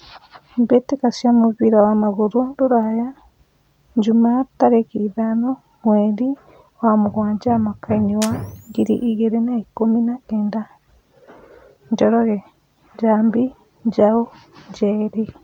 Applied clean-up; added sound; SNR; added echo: none; Camera; 20 dB; none.